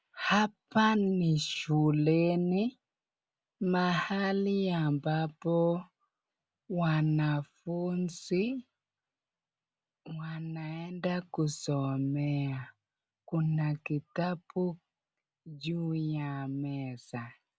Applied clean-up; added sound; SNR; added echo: none; none; none; none.